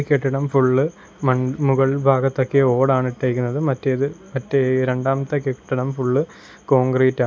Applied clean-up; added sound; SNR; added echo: none; none; none; none.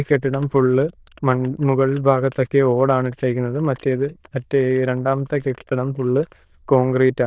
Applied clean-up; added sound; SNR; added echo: neural diffusion model UNIVERSE++.